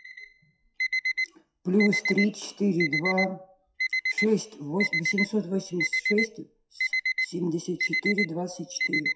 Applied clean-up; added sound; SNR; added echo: classical method WPE with log-MMSE.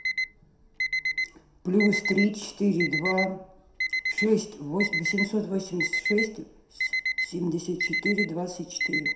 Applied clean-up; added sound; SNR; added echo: none; Alarm; 2 dB; reverberation time 0.5 s.